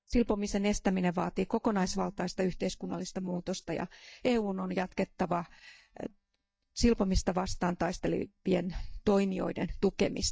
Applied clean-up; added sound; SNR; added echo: neural mask model DeepFilterNet 3.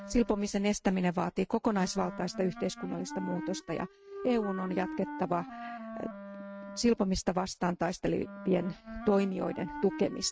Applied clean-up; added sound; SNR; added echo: neural mask model RNNoise.